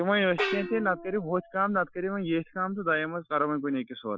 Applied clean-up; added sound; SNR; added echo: classical method Wiener filter.